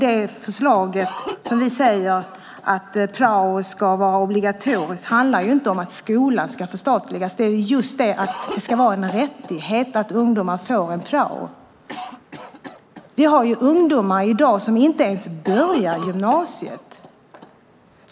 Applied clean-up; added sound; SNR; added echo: none; Cough; 17 dB; none.